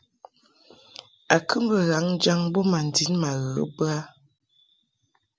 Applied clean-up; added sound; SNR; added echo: none; none; none; none.